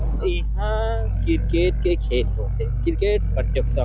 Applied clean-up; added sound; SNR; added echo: none; Growling; -4 dB; none.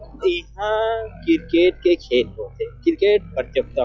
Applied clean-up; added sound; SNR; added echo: classical method log-MMSE.